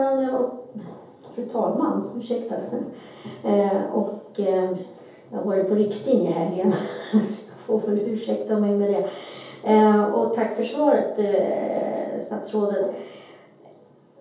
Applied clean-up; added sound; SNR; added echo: none; none; none; reverberation time 0.7 s.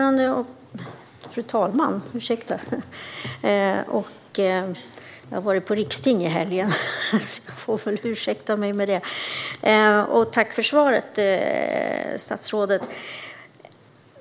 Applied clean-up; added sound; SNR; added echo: none; none; none; none.